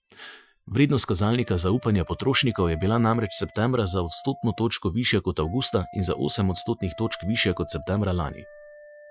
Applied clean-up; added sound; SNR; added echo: classical method Wiener filter.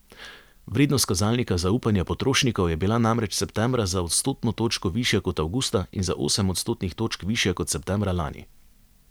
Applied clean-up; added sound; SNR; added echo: none; none; none; none.